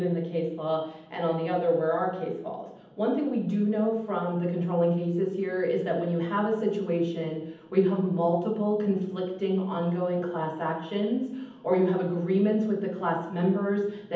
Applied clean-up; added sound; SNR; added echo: none; none; none; reverberation time 0.8 s.